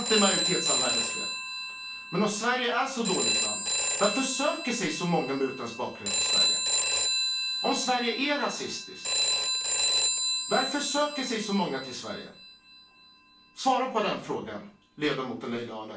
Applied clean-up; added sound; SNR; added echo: none; Telephone; 0 dB; reverberation time 0.3 s.